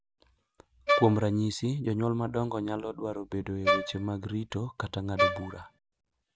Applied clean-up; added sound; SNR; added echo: none; Wind instrument, woodwind instrument; -2 dB; none.